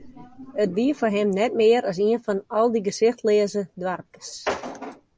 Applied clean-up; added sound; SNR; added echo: none; none; none; none.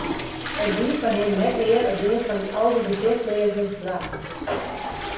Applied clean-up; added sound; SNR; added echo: none; Toilet flush / Water; 8 dB; reverberation time 0.7 s.